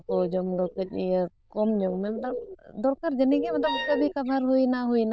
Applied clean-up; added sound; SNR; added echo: neural diffusion model UNIVERSE++.